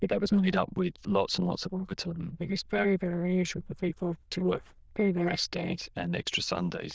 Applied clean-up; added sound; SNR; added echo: neural diffusion model UNIVERSE++.